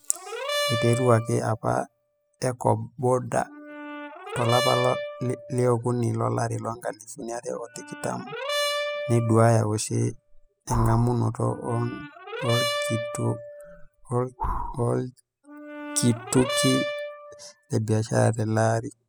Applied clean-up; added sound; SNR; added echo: classical method spectral subtraction.